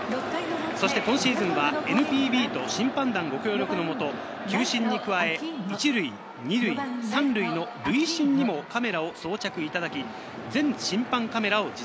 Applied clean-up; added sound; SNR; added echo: none; none; none; none.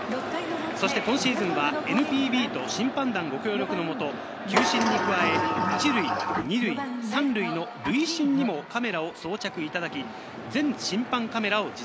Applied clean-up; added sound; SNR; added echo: none; Sliding door; 0 dB; none.